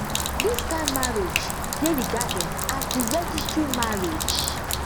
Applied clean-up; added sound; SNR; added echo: none; Sink (filling or washing) + Rain; -2 dB; none.